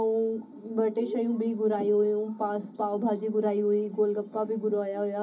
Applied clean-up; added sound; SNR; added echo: none; none; none; reverberation time 0.4 s.